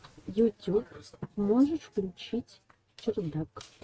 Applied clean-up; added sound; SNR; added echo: neural mask model RNNoise.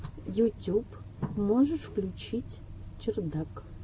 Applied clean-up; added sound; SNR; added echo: none; none; none; none.